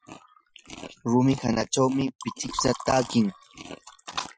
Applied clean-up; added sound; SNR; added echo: classical method Wiener filter.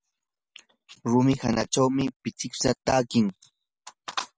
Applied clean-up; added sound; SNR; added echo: none; none; none; none.